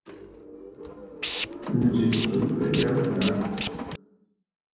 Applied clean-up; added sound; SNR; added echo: none; Tools; 5 dB; reverberation time 1.2 s.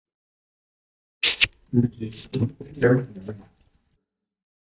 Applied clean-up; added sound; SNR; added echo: neural mask model DeepFilterNet 3.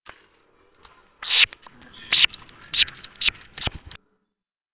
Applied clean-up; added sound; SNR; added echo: neural separator model SepFormer WHAMR!.